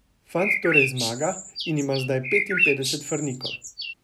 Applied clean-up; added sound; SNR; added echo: none; Bird; -1 dB; none.